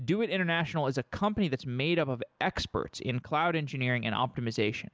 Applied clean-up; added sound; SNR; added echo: none; none; none; none.